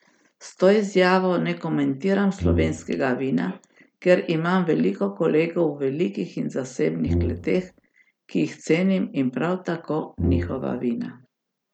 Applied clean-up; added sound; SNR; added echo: none; Brass instrument; 3 dB; none.